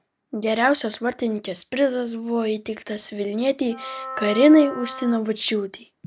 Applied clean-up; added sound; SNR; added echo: none; Wind instrument, woodwind instrument; 12 dB; none.